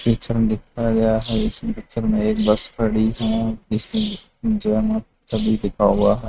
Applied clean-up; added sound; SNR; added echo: neural mask model RNNoise.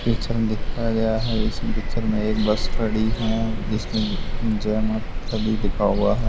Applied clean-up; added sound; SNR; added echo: none; Bird vocalization, bird call, bird song; -1 dB; none.